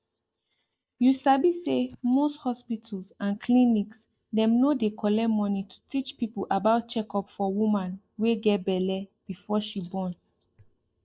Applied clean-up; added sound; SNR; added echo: neural mask model DeepFilterNet 3.